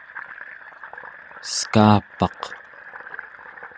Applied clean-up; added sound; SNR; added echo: none; Fill (with liquid); 15 dB; none.